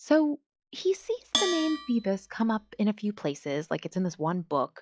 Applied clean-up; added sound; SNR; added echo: classical method log-MMSE.